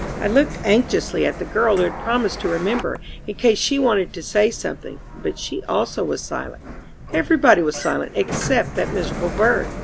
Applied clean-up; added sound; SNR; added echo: none; Sliding door; 10 dB; none.